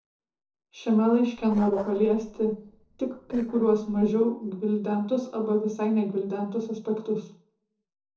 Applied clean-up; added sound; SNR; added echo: neural separator model SepFormer DNS4.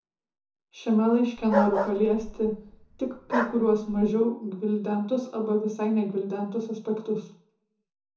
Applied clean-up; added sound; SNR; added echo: none; Bark; 5 dB; reverberation time 0.6 s.